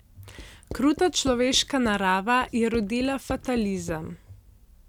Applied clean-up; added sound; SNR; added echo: none; Writing; 15 dB; none.